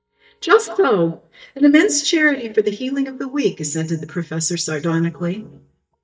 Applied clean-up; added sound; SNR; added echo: neural mask model DeepFilterNet 3.